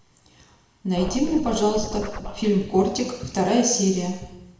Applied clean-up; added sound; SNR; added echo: none; Scratching (performance technique); 9 dB; reverberation time 1.0 s.